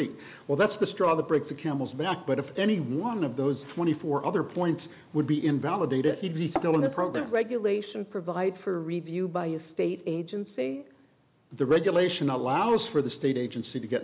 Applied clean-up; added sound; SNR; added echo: none; none; none; none.